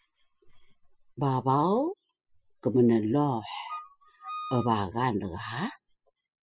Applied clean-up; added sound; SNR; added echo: classical method spectral subtraction.